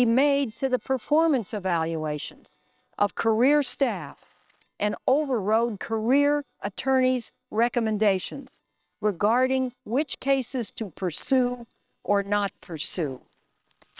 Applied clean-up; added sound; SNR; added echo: neural separator model SepFormer WHAM!.